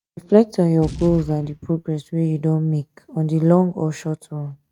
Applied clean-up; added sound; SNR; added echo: neural mask model RNNoise.